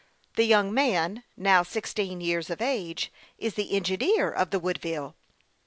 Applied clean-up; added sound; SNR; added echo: none; none; none; none.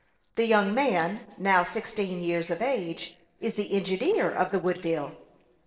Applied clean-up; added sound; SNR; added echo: neural separator model SepFormer DNS4.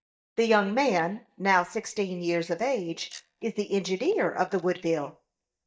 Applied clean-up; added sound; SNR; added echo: neural mask model DeepFilterNet 3.